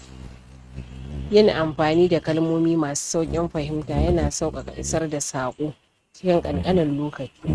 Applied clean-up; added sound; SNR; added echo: neural mask model RNNoise.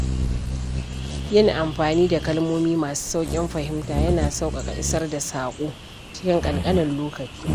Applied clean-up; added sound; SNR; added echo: none; Bird vocalization, bird call, bird song; 4 dB; none.